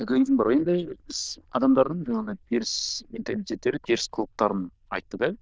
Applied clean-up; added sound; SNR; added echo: neural diffusion model UNIVERSE++.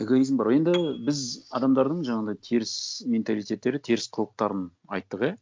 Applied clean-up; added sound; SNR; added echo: neural mask model RNNoise.